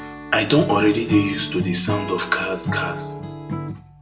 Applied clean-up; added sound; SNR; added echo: none; Acoustic guitar / Strum; 7 dB; reverberation time 0.6 s.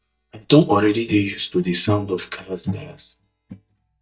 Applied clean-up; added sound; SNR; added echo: neural mask model DeepFilterNet 3.